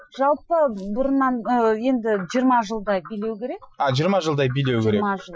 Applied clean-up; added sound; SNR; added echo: classical method Wiener filter.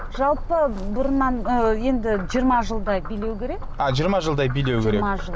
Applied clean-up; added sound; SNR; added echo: none; Frog; 11 dB; none.